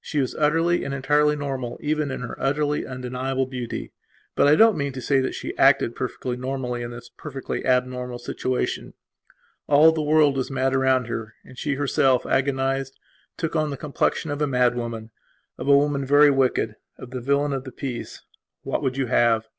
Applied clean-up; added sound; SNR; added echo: none; none; none; none.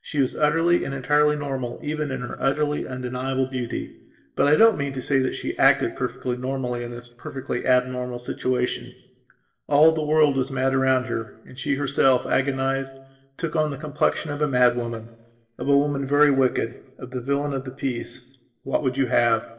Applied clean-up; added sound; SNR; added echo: neural separator model SepFormer DNS4.